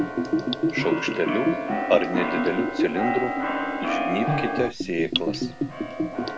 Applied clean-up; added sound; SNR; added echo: none; Keyboard (musical) + Bathtub (filling or washing) / Gurgling; -2 dB; none.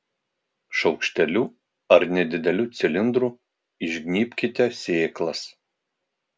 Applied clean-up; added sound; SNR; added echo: none; none; none; none.